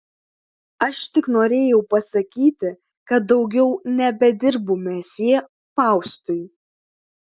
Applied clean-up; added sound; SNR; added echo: none; none; none; none.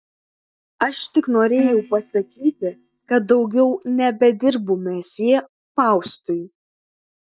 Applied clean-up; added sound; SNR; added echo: neural mask model DeepFilterNet 3.